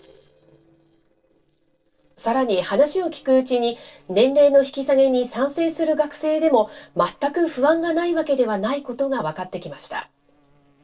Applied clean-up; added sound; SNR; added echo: neural separator model SepFormer DNS4.